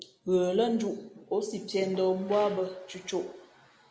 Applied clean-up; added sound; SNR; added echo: none; none; none; none.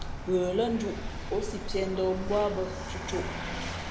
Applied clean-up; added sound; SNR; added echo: none; Vehicle; 5 dB; none.